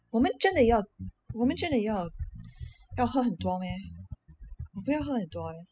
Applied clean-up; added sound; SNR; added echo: classical method spectral subtraction.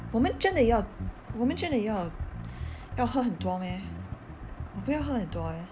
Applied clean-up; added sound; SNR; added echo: none; Bass guitar; 9 dB; none.